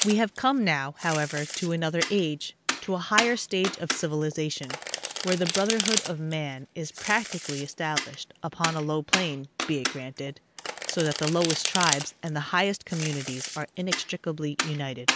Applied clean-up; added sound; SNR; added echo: none; Domestic sounds, home sounds; 4 dB; none.